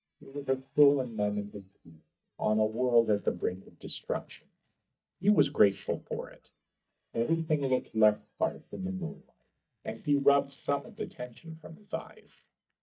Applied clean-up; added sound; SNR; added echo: neural mask model DeepFilterNet 3.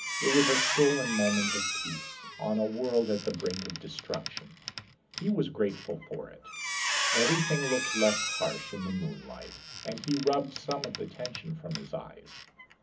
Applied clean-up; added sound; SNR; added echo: none; Squeak; 3 dB; reverberation time 0.4 s.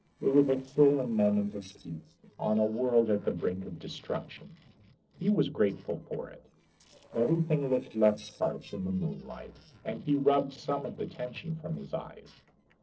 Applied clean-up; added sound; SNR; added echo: neural separator model SepFormer DNS4.